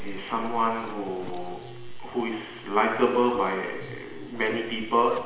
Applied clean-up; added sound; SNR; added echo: none; Zipper (clothing); 19 dB; reverberation time 1.0 s.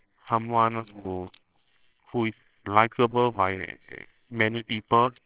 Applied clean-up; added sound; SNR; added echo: neural separator model SepFormer WHAMR!.